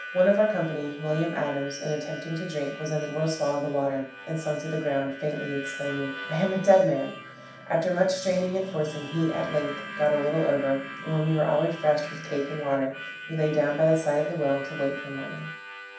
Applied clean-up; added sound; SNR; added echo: none; Harmonica; 14 dB; reverberation time 0.7 s.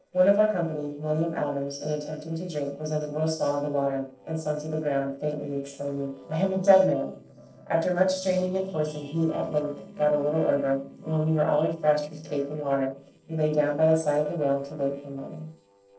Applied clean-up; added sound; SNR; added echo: neural separator model SepFormer DNS4.